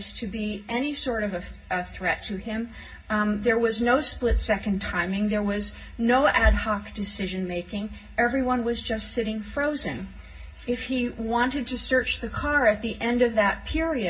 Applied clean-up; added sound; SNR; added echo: none; none; none; reverberation time 0.4 s.